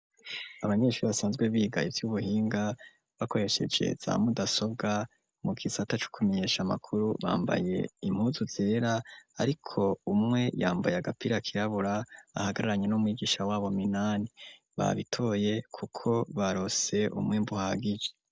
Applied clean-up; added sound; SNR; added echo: none; none; none; none.